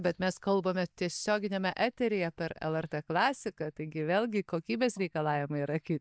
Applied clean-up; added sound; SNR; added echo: neural mask model DeepFilterNet 3.